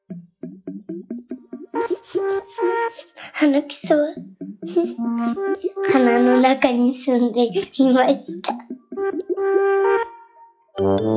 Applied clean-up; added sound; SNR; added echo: classical method log-MMSE.